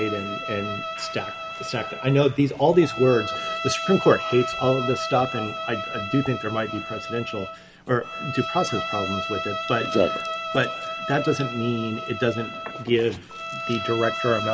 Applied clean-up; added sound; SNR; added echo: none; Bowed string instrument; 7 dB; none.